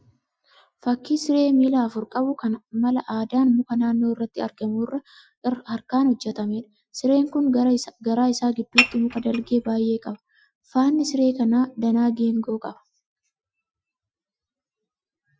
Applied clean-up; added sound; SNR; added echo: classical method Wiener filter.